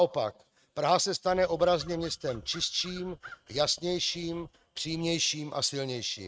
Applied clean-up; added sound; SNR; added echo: neural mask model RNNoise.